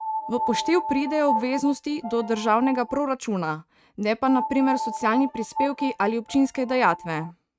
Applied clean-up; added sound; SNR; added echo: neural mask model RNNoise.